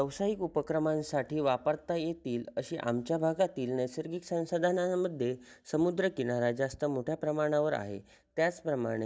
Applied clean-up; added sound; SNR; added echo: none; none; none; none.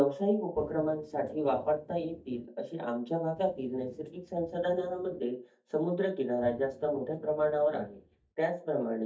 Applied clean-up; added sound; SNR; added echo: neural mask model DeepFilterNet 3.